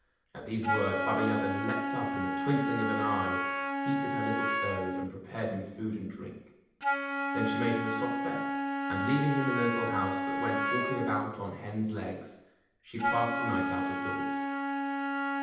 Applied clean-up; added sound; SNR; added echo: none; Wind instrument, woodwind instrument; -1 dB; reverberation time 0.9 s.